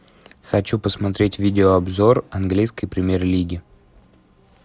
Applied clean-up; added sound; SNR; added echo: none; none; none; none.